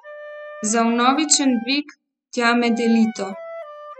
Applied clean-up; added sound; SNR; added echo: classical method spectral subtraction.